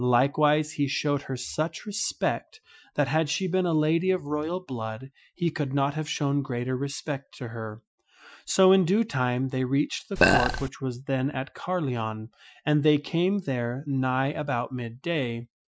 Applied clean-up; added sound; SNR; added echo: classical method Wiener filter.